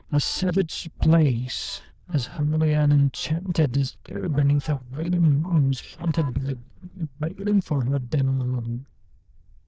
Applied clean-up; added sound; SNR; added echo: neural diffusion model UNIVERSE++.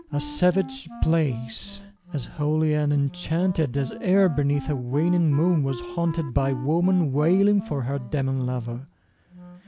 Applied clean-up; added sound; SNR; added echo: none; Wind instrument, woodwind instrument; 16 dB; none.